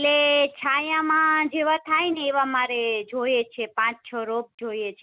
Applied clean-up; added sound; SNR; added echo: none; none; none; none.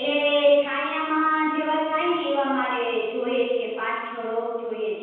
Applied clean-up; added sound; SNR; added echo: none; none; none; reverberation time 1.2 s.